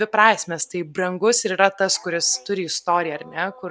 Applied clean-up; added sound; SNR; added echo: none; none; none; none.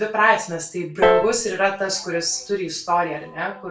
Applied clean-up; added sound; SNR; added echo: none; Piano; 2 dB; reverberation time 0.3 s.